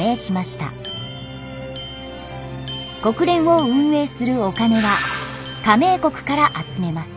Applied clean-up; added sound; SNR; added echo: none; Bicycle bell; 19 dB; none.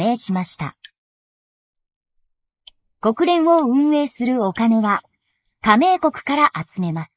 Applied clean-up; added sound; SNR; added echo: neural mask model Resemble Enhance denoiser.